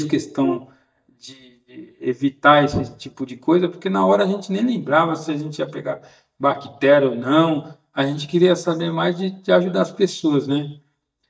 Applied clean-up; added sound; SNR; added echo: neural mask model DeepFilterNet 3.